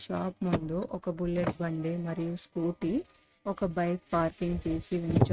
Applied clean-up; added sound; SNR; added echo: neural mask model RNNoise.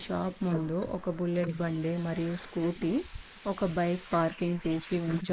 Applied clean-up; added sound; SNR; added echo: neural mask model Resemble Enhance denoiser.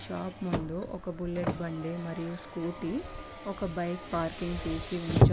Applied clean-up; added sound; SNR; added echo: none; Car; -2 dB; none.